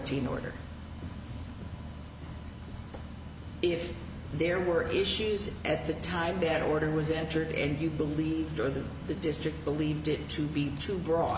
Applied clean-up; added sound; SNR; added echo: none; none; none; none.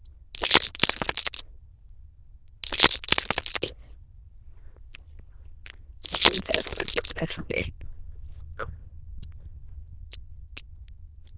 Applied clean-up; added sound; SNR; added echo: neural diffusion model UNIVERSE++.